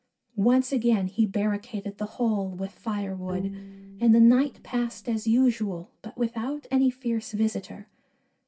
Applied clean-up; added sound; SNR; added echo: none; Bowed string instrument; 14 dB; reverberation time 0.2 s.